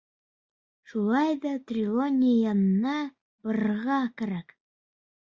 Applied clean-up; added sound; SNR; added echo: none; none; none; none.